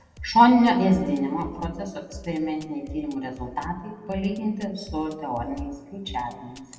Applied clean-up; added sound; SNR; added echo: none; Drum kit; 18 dB; reverberation time 1.4 s.